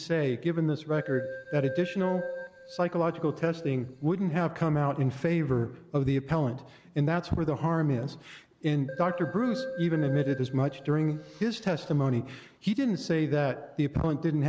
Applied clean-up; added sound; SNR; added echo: none; Keyboard (musical); 11 dB; none.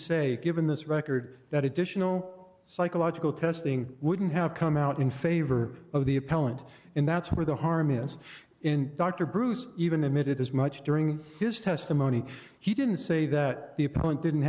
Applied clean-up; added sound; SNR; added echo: none; none; none; none.